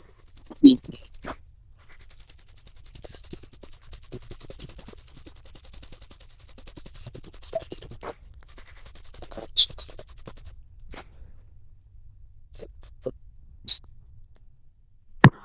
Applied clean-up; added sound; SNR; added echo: neural diffusion model UNIVERSE++.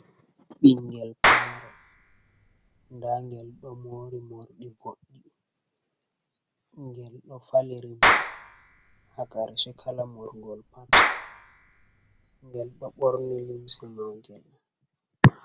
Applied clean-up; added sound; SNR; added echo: none; Clapping; -1 dB; none.